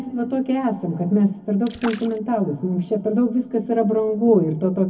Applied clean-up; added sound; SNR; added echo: none; Splash, splatter; 19 dB; reverberation time 0.3 s.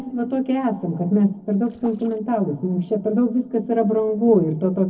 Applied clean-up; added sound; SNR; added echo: neural separator model SepFormer DNS4.